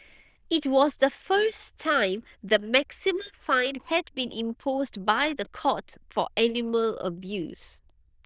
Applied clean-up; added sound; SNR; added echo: neural diffusion model UNIVERSE++.